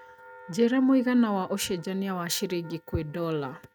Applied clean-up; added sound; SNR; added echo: neural mask model RNNoise.